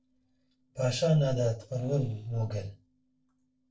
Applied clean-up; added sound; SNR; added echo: neural separator model SepFormer DNS4.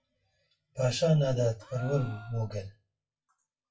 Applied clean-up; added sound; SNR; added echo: classical method WPE with log-MMSE.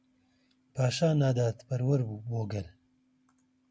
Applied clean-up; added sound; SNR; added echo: none; none; none; none.